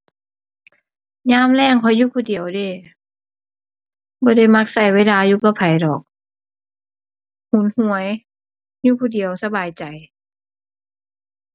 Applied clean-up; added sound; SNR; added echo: none; none; none; none.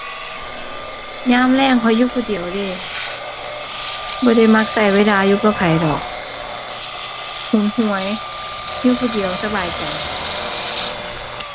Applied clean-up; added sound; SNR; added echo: none; Engine; 8 dB; none.